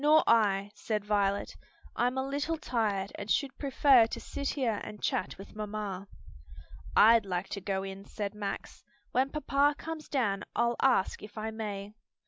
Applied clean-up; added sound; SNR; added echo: none; none; none; none.